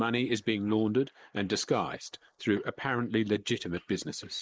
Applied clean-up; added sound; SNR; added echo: neural mask model Resemble Enhance denoiser.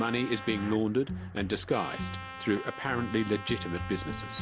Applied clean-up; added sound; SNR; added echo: none; Trumpet; 13 dB; none.